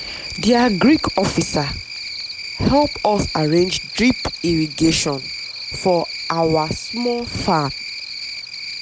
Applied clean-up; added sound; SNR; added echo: none; Cricket; 10 dB; none.